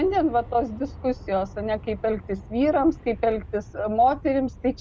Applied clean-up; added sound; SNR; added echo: none; Aircraft; 16 dB; none.